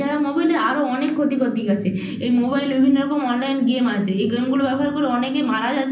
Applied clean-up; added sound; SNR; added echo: none; none; none; reverberation time 0.6 s.